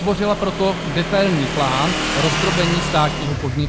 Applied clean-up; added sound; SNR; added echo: none; Motorcycle / Engine; 3 dB; none.